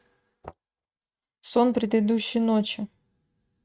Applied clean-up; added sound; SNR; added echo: neural mask model RNNoise.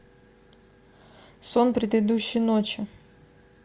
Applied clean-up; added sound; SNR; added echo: none; none; none; none.